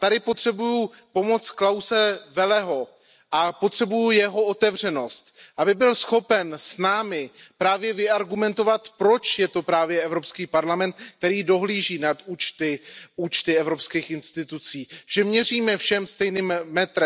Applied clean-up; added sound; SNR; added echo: none; none; none; none.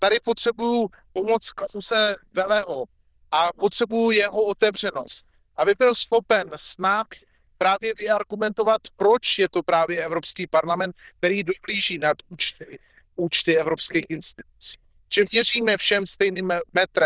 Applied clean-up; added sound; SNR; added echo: neural diffusion model UNIVERSE++.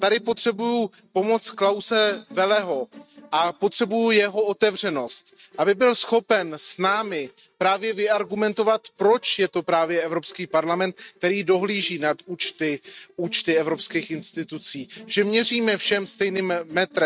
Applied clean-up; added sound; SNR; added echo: neural mask model RNNoise.